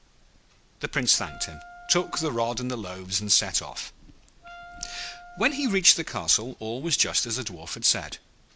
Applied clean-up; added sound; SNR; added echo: none; Wind instrument, woodwind instrument; 18 dB; none.